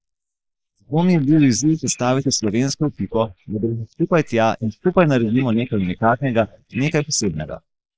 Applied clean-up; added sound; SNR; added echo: neural mask model Resemble Enhance denoiser.